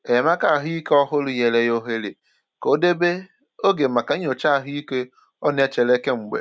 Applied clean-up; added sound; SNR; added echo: none; none; none; none.